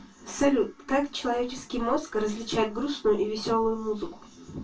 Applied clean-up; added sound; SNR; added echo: none; Whoosh, swoosh, swish; 15 dB; reverberation time 0.1 s.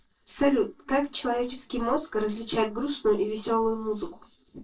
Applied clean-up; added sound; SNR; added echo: neural separator model SepFormer DNS4.